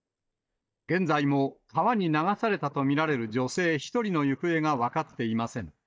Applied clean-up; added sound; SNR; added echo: neural mask model DeepFilterNet 3.